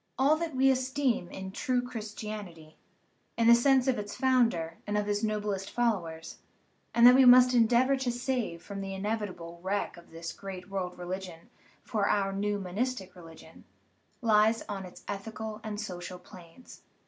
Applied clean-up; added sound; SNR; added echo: none; none; none; none.